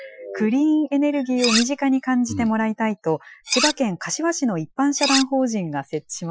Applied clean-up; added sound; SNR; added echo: classical method Wiener filter.